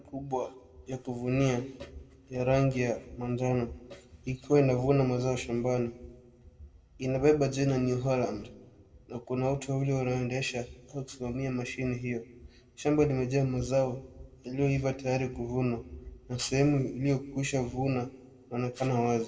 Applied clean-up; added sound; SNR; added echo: none; none; none; reverberation time 0.9 s.